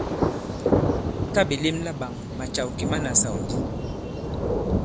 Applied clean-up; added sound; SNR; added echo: none; Thunder; -3 dB; none.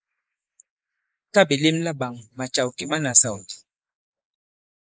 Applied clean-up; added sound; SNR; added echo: neural mask model Resemble Enhance denoiser.